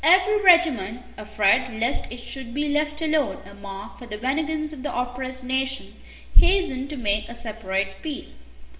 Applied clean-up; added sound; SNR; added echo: none; none; none; reverberation time 1.1 s.